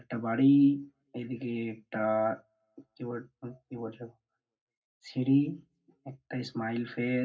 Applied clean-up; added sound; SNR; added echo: none; none; none; reverberation time 0.4 s.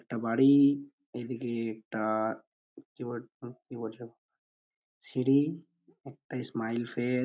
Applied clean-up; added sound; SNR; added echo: none; none; none; none.